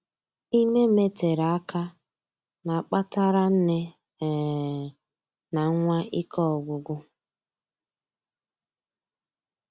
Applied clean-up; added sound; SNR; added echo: none; none; none; none.